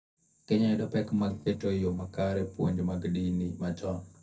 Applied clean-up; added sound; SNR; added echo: neural separator model SepFormer DNS4.